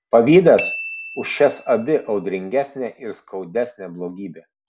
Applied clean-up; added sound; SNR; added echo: none; Bicycle bell; 13 dB; none.